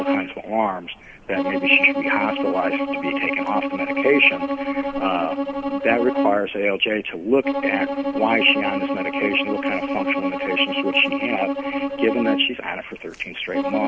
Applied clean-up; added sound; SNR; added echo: none; Bowed string instrument; 2 dB; none.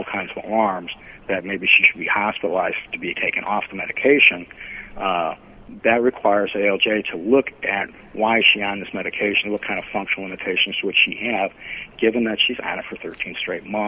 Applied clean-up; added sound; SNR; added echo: none; none; none; none.